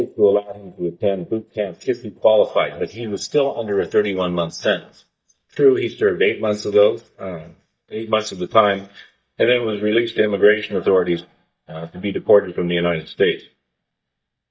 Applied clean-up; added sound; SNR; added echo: neural mask model DeepFilterNet 3.